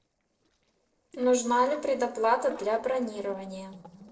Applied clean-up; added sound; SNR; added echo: neural separator model SepFormer DNS4.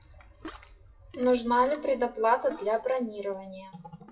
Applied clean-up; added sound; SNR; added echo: classical method WPE with log-MMSE.